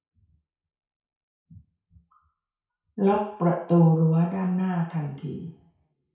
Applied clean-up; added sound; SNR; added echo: none; none; none; reverberation time 0.5 s.